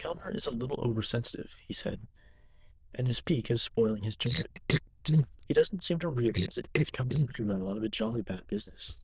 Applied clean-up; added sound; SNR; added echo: neural diffusion model UNIVERSE++.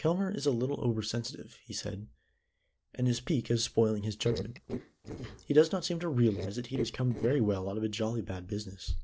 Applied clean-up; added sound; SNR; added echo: neural separator model SepFormer DNS4.